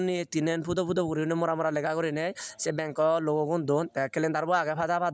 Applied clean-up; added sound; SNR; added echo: none; none; none; none.